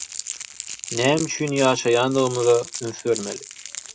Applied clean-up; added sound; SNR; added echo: none; Crackle; 11 dB; none.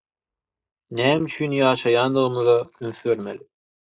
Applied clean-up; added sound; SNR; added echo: neural mask model Resemble Enhance denoiser.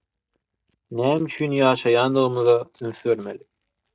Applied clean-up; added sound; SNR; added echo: neural mask model DeepFilterNet 3.